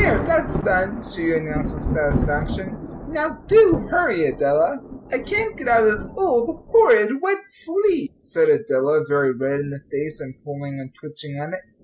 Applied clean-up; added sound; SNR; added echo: none; Thunder; 9 dB; none.